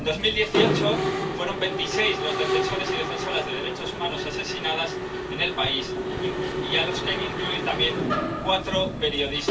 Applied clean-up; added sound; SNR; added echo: none; Mechanisms; 0 dB; reverberation time 0.2 s.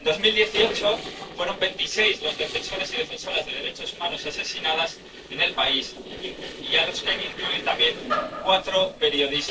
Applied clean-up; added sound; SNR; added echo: neural separator model SepFormer DNS4.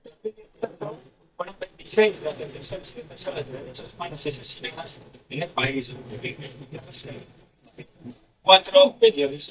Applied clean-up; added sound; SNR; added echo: neural mask model DeepFilterNet 3.